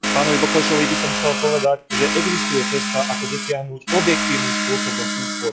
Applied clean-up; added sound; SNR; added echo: classical method log-MMSE.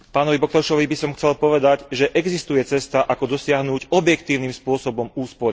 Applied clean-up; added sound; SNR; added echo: none; none; none; none.